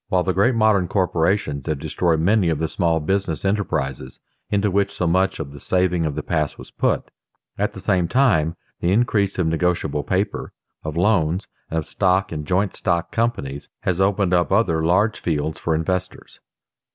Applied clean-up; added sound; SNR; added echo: none; none; none; none.